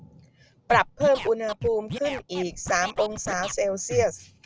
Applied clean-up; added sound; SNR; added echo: none; Scratching (performance technique); 11 dB; none.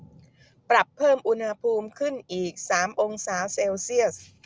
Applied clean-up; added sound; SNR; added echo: none; none; none; none.